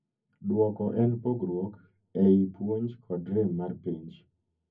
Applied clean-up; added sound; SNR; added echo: none; none; none; reverberation time 0.3 s.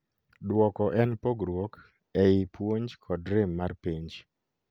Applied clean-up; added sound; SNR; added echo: none; none; none; none.